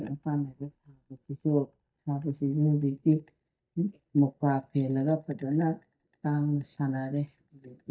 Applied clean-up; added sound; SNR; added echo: neural mask model DeepFilterNet 3.